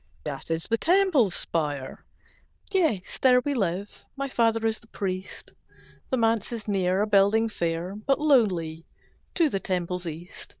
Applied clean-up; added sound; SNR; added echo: neural diffusion model UNIVERSE++.